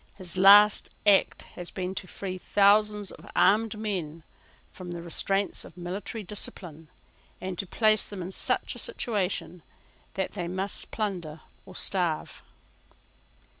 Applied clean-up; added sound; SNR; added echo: none; none; none; none.